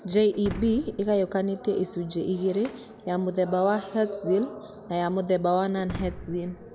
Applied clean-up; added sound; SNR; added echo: none; Shatter; 17 dB; none.